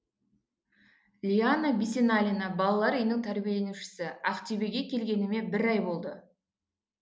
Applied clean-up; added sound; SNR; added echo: none; none; none; none.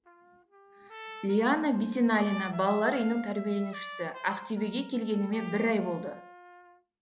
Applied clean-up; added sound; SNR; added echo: none; Trumpet; 15 dB; none.